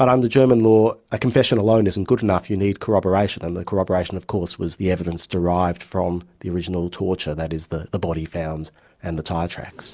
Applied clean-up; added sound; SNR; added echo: none; none; none; none.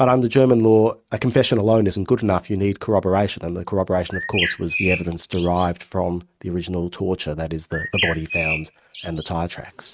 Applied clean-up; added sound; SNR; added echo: neural mask model RNNoise.